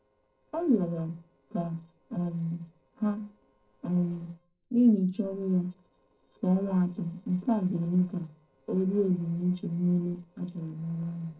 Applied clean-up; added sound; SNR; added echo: neural separator model SepFormer DNS4.